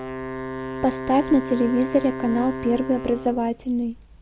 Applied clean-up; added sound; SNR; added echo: none; Wind instrument, woodwind instrument; 9 dB; none.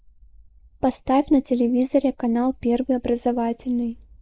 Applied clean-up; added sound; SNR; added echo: neural mask model Resemble Enhance denoiser.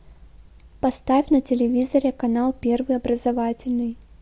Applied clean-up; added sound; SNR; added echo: none; none; none; none.